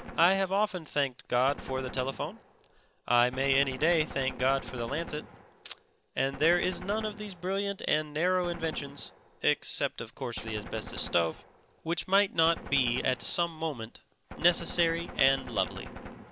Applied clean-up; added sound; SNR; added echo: none; Gunshot, gunfire; 14 dB; none.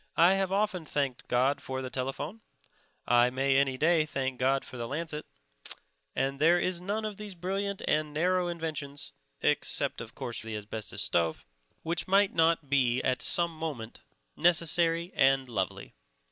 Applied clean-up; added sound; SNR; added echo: none; none; none; none.